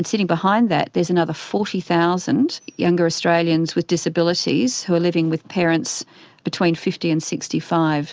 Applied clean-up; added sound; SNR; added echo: none; none; none; none.